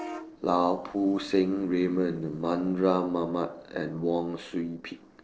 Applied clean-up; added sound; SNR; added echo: neural separator model SepFormer DNS4.